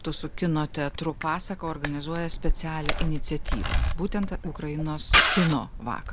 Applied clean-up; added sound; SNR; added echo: none; Camera; -2 dB; none.